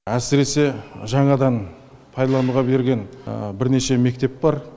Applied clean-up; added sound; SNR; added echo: none; none; none; none.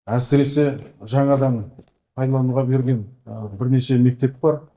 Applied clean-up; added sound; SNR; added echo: neural mask model DeepFilterNet 3.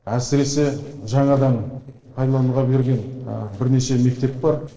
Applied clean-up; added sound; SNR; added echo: neural separator model SepFormer DNS4.